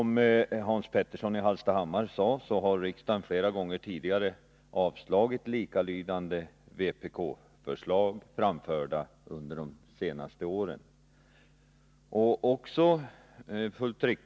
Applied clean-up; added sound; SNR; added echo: none; none; none; none.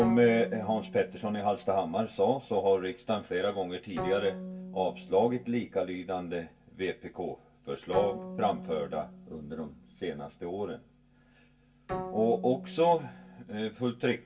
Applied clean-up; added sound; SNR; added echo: none; Bowed string instrument; 13 dB; reverberation time 0.2 s.